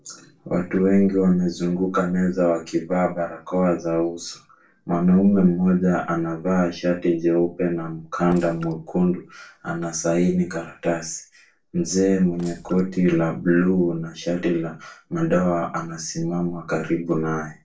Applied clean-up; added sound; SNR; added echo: neural separator model SepFormer DNS4.